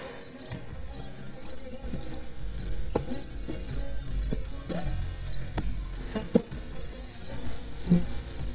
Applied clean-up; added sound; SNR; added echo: neural mask model DeepFilterNet 3.